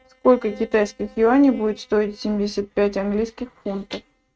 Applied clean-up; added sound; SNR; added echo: neural mask model RNNoise.